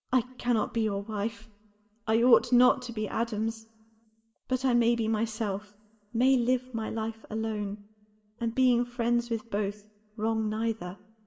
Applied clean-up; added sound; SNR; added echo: none; none; none; reverberation time 0.9 s.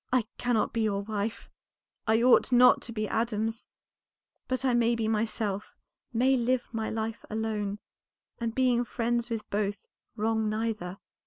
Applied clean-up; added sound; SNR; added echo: none; none; none; none.